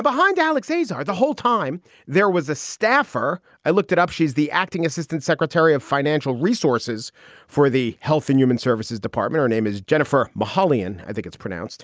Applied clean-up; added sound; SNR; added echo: none; none; none; none.